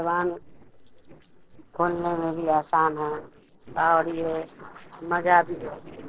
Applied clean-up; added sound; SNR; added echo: neural separator model SepFormer DNS4.